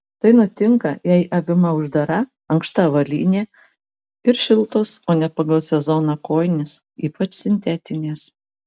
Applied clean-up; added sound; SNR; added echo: none; none; none; none.